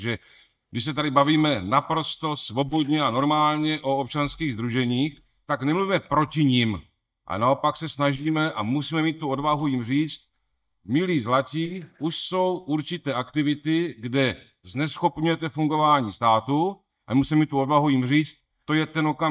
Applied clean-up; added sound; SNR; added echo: neural mask model DeepFilterNet 3.